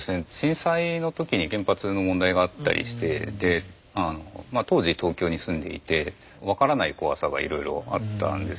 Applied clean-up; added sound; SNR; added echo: none; none; none; none.